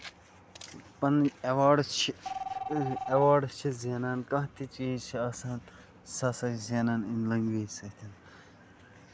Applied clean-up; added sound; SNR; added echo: none; Telephone; 11 dB; none.